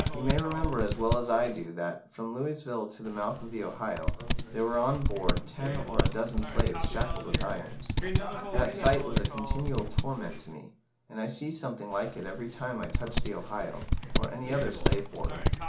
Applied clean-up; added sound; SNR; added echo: none; Typing; -3 dB; none.